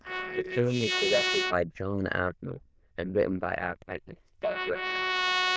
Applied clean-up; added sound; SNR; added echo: neural diffusion model UNIVERSE++.